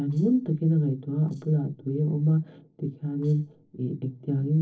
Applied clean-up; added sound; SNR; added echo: neural separator model SepFormer DNS4.